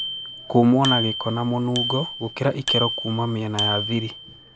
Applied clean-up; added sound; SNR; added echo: none; Bicycle bell; 5 dB; none.